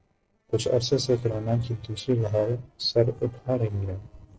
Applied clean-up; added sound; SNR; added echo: neural separator model SepFormer DNS4.